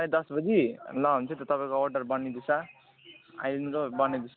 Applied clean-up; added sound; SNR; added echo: none; none; none; none.